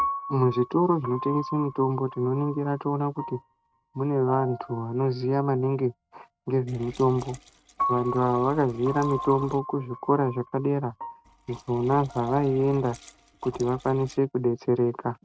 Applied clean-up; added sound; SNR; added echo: neural mask model RNNoise.